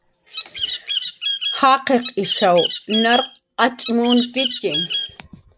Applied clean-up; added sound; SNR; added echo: none; Bird; 4 dB; none.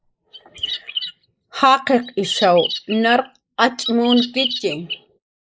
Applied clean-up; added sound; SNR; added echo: neural mask model Resemble Enhance denoiser.